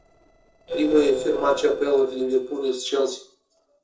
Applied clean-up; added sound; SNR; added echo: neural separator model SepFormer DNS4.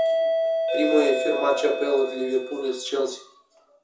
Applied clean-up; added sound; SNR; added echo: none; Doorbell; 1 dB; reverberation time 0.5 s.